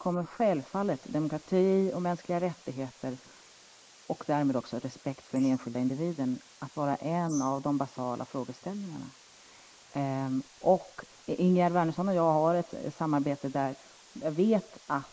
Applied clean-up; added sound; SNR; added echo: neural mask model Resemble Enhance denoiser.